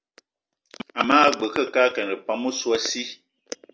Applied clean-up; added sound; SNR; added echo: none; none; none; none.